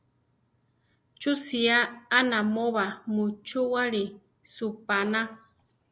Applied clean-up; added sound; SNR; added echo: none; none; none; none.